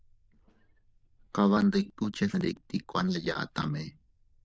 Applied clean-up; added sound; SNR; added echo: neural diffusion model UNIVERSE++.